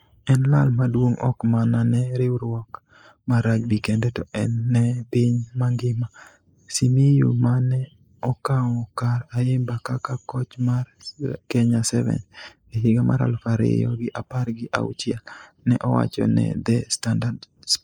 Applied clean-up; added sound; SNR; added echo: neural mask model Resemble Enhance denoiser.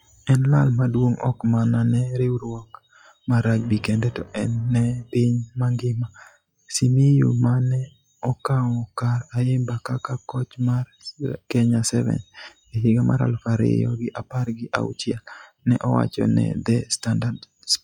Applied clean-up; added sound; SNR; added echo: classical method log-MMSE.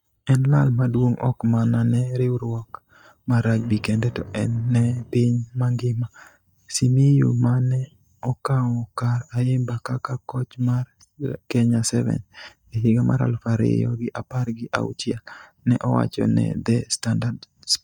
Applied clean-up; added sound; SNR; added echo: neural mask model DeepFilterNet 3.